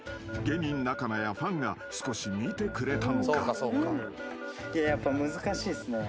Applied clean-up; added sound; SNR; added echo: none; Alarm / Keyboard (musical); 13 dB; none.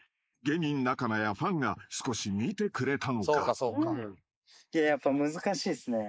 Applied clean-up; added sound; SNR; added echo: neural mask model Resemble Enhance denoiser.